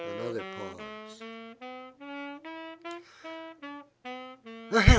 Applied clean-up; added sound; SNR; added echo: none; Wind instrument, woodwind instrument; 12 dB; none.